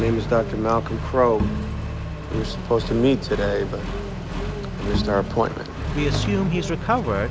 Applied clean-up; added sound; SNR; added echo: none; Accelerating, revving, vroom + Bowed string instrument; 3 dB; none.